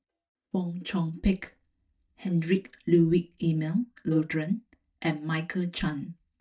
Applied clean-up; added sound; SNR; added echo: neural mask model DeepFilterNet 3.